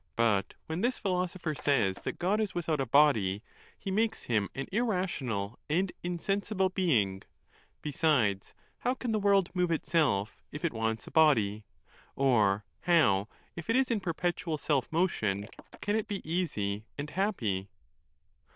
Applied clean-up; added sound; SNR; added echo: neural diffusion model UNIVERSE++.